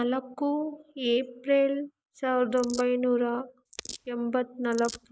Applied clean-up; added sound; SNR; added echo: neural mask model Resemble Enhance denoiser.